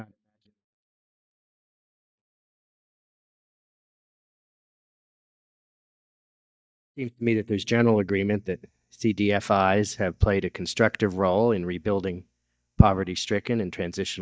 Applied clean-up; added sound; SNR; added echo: neural mask model DeepFilterNet 3.